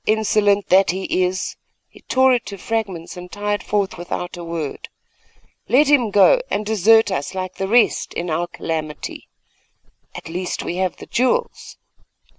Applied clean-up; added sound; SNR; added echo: none; none; none; none.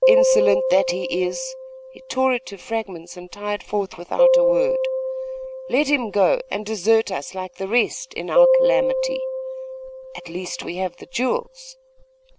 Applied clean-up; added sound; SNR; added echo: none; Piano; -1 dB; none.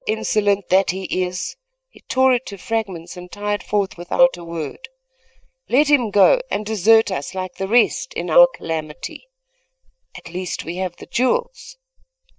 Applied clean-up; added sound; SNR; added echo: neural mask model DeepFilterNet 3.